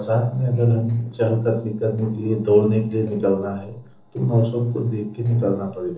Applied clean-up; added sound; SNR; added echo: neural separator model SepFormer DNS4.